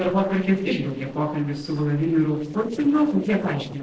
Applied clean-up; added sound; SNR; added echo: neural separator model SepFormer DNS4.